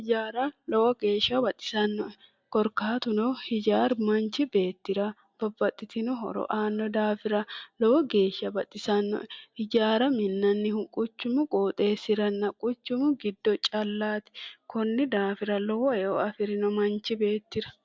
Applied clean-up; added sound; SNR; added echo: none; none; none; none.